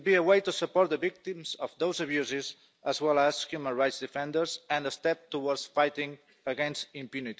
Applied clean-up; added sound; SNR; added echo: none; none; none; none.